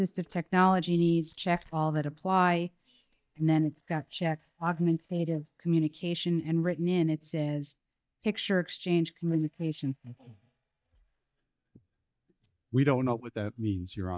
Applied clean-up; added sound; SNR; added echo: neural mask model DeepFilterNet 3.